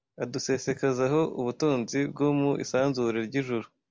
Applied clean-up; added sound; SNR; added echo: none; none; none; none.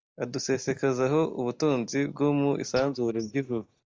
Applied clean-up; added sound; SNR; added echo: neural mask model DeepFilterNet 3.